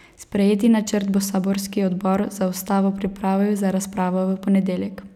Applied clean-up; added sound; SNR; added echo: none; none; none; none.